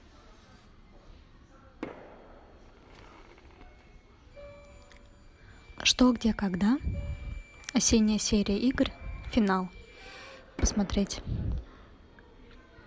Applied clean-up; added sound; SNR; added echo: none; Fireworks; 20 dB; none.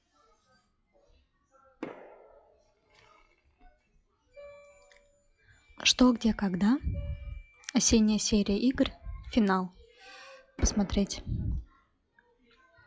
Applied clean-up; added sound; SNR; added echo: classical method log-MMSE.